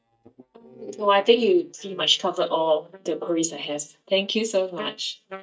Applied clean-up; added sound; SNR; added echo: neural mask model DeepFilterNet 3.